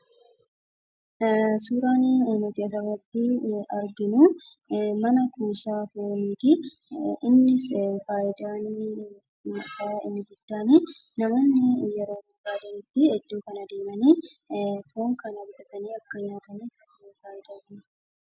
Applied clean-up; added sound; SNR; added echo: none; none; none; none.